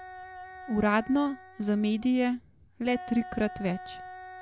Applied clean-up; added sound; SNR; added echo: none; Wind instrument, woodwind instrument; 15 dB; none.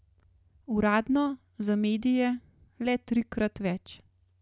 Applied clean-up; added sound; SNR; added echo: none; none; none; none.